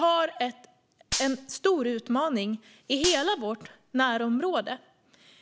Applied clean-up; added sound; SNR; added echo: none; Gunshot, gunfire; 8 dB; none.